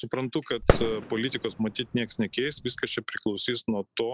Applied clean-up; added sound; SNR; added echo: none; Fireworks; 0 dB; none.